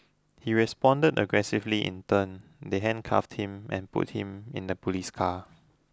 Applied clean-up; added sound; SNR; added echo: none; none; none; none.